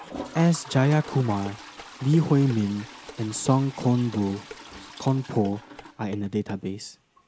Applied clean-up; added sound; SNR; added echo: none; Dishes, pots, and pans + Toilet flush; 16 dB; none.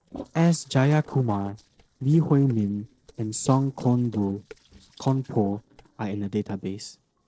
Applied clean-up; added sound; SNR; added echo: neural separator model SepFormer DNS4.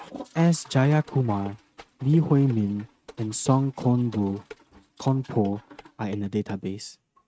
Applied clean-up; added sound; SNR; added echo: neural mask model RNNoise.